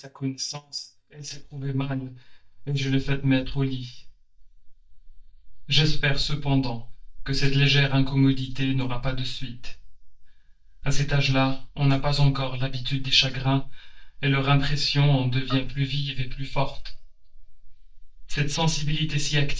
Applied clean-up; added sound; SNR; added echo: neural mask model DeepFilterNet 3.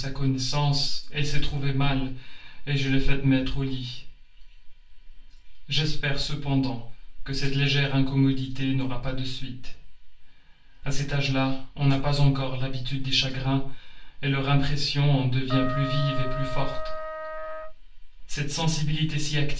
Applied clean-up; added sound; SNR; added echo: none; Trumpet; 11 dB; reverberation time 0.3 s.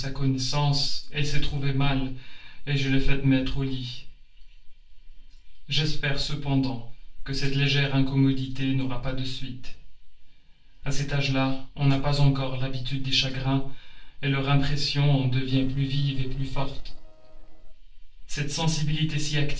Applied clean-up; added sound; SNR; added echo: neural separator model SepFormer DNS4.